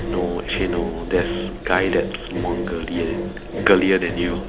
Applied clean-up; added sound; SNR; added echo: none; Engine; 4 dB; none.